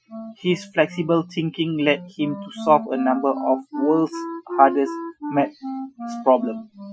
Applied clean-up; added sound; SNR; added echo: classical method Wiener filter.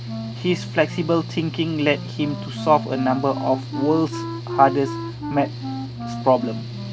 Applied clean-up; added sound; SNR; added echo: none; Wind instrument, woodwind instrument + Mechanical fan / Engine; 7 dB; none.